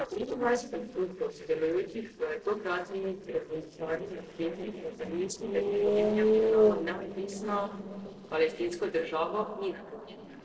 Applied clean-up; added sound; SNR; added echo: neural separator model SepFormer DNS4.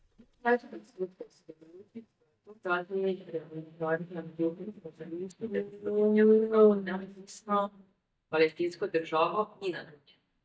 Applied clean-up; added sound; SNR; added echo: neural mask model DeepFilterNet 3.